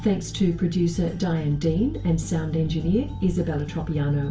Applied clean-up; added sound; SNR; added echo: none; none; none; reverberation time 0.3 s.